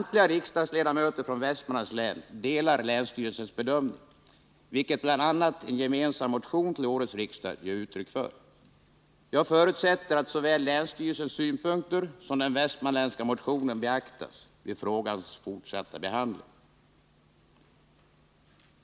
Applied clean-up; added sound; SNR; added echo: none; none; none; none.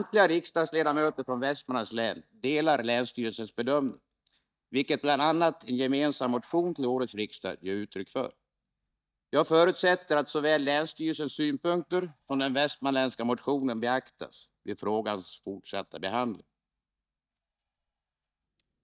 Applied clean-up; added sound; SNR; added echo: neural mask model DeepFilterNet 3.